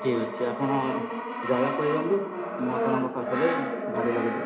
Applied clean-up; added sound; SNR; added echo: none; Brass instrument; 3 dB; reverberation time 0.8 s.